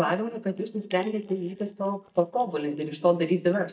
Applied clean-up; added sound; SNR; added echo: neural mask model DeepFilterNet 3.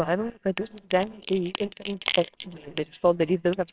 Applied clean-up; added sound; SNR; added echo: neural separator model SepFormer WHAMR!.